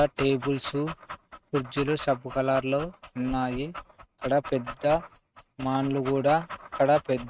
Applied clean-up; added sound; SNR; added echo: neural mask model RNNoise.